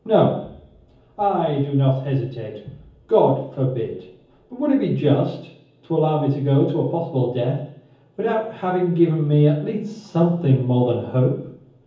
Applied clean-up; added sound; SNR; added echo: none; none; none; reverberation time 0.7 s.